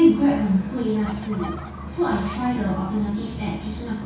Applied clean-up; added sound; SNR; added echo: none; Fowl; 18 dB; reverberation time 0.6 s.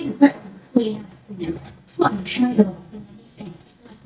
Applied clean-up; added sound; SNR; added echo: neural mask model DeepFilterNet 3.